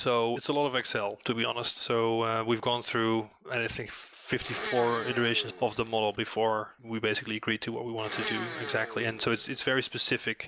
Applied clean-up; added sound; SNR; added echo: none; Domestic sounds, home sounds; 11 dB; none.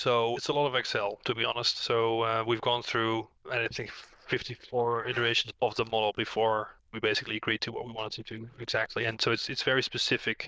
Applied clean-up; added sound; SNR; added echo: neural diffusion model UNIVERSE++.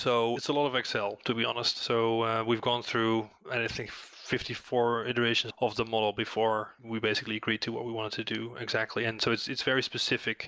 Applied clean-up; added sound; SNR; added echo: none; none; none; none.